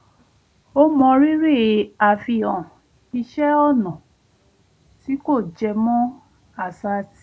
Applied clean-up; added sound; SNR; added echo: none; none; none; none.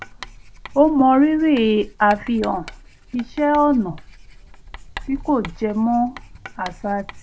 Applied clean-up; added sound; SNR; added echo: none; Writing; 17 dB; none.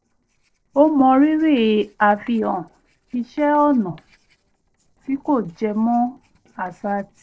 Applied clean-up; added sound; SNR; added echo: neural separator model SepFormer DNS4.